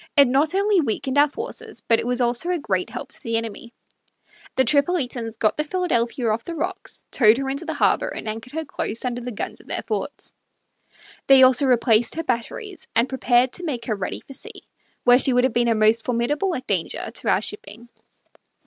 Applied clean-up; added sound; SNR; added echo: none; none; none; none.